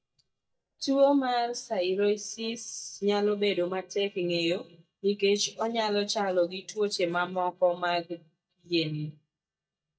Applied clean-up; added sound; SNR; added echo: neural mask model DeepFilterNet 3.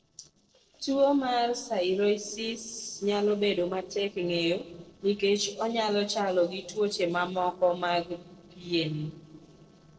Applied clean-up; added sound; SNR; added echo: neural separator model SepFormer DNS4.